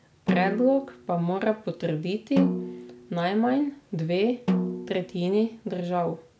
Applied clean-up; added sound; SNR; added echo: none; Snare drum; 5 dB; none.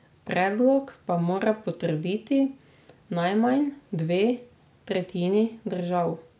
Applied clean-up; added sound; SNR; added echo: none; none; none; none.